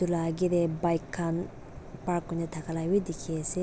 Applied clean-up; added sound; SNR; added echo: none; none; none; none.